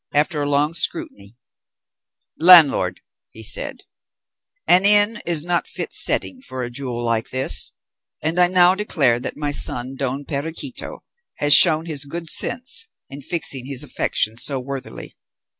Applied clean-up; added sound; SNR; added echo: none; none; none; none.